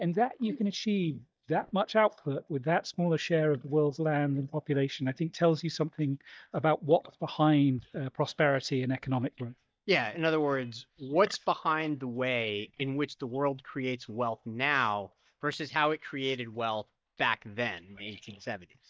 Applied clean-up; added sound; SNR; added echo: neural mask model DeepFilterNet 3.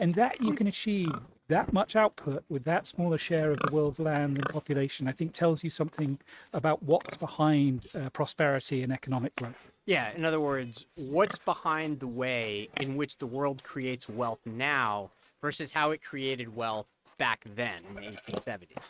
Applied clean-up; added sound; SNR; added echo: neural mask model RNNoise.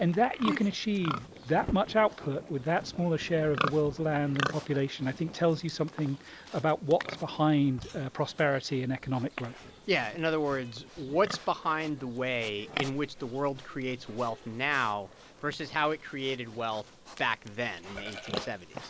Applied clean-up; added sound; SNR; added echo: none; Livestock, farm animals, working animals; 11 dB; none.